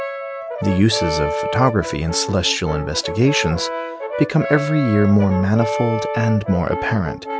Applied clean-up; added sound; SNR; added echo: none; Brass instrument; 6 dB; none.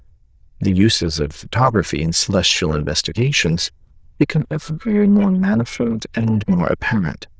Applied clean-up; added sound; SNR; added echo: neural diffusion model UNIVERSE++.